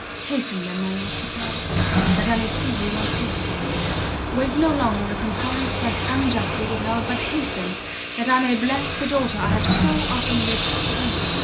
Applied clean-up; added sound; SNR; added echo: none; Sliding door + Engine; -5 dB; none.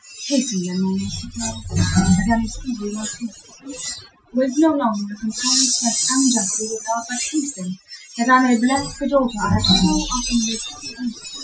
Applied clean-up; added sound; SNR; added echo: classical method Wiener filter.